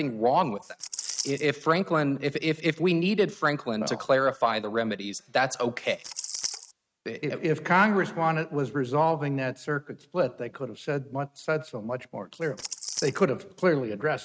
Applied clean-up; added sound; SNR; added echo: neural mask model RNNoise.